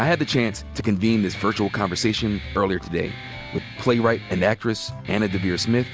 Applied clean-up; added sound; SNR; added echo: none; Guitar; 15 dB; none.